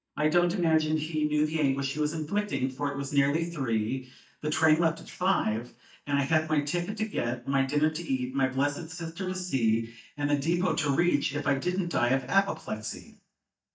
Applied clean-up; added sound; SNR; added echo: neural mask model DeepFilterNet 3.